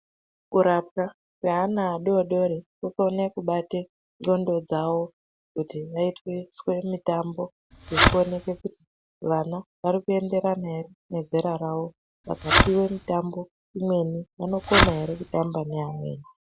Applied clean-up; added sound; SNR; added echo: none; Fireworks; -3 dB; none.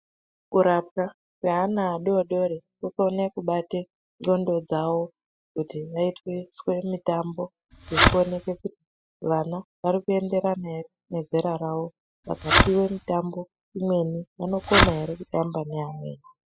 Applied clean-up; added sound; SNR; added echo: classical method spectral subtraction.